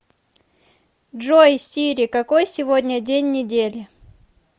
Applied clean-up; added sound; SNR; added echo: none; none; none; none.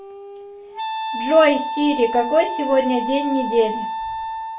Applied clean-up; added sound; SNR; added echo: none; Wind instrument, woodwind instrument; 6 dB; reverberation time 0.3 s.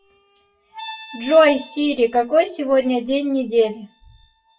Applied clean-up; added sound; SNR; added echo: classical method WPE with log-MMSE.